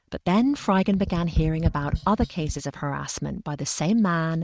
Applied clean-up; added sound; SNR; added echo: neural mask model RNNoise.